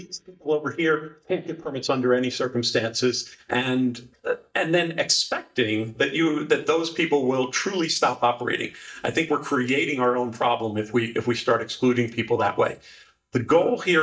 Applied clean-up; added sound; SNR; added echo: neural mask model DeepFilterNet 3.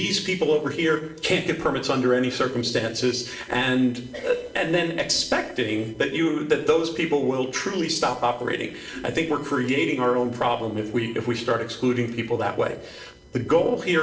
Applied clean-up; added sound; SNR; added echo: neural separator model SepFormer DNS4.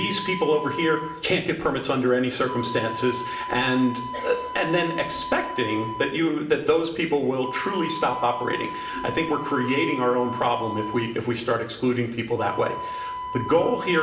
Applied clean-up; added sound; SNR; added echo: none; Wind instrument, woodwind instrument; 10 dB; reverberation time 0.8 s.